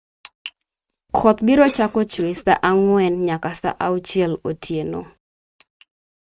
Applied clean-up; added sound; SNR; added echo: neural mask model RNNoise.